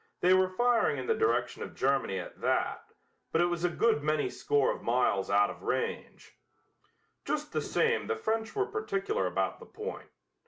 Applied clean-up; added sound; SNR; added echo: none; Walk, footsteps; 16 dB; none.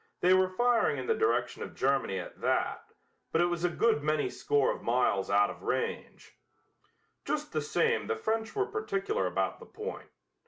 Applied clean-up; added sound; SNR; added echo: none; none; none; none.